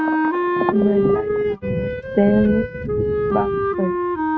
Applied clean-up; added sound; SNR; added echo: neural mask model RNNoise.